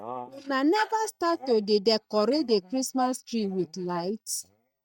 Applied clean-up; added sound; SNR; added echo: neural mask model DeepFilterNet 3.